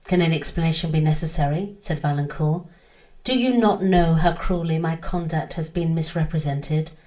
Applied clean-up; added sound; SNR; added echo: none; none; none; reverberation time 0.3 s.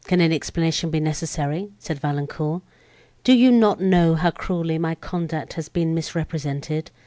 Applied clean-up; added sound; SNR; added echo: none; none; none; none.